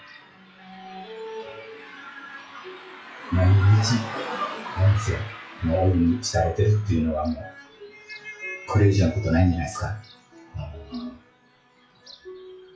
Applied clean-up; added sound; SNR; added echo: classical method log-MMSE.